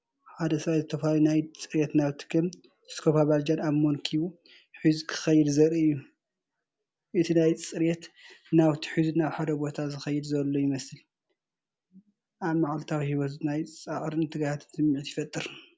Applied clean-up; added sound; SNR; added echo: none; none; none; none.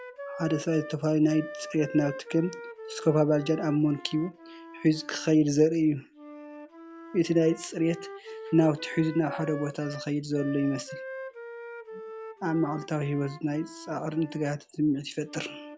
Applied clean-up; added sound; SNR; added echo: none; Wind instrument, woodwind instrument; 14 dB; none.